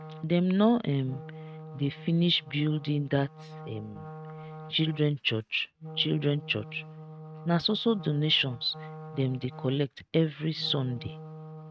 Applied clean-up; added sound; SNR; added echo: neural mask model RNNoise.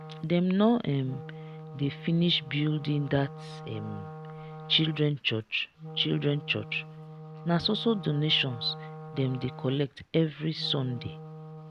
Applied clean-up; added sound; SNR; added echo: none; Wind instrument, woodwind instrument; 14 dB; none.